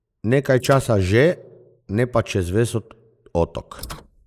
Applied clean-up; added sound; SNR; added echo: neural mask model Resemble Enhance denoiser.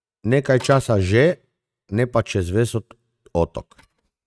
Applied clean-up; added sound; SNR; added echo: neural mask model RNNoise.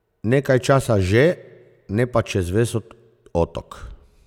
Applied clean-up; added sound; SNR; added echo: none; none; none; none.